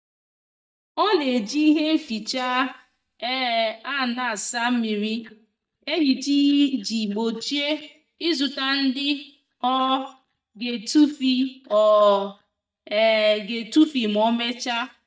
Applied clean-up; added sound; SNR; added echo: neural mask model DeepFilterNet 3.